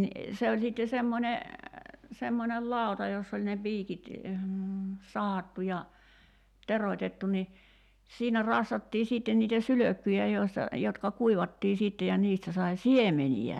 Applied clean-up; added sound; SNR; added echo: none; none; none; none.